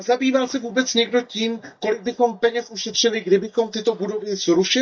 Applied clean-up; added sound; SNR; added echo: neural mask model DeepFilterNet 3.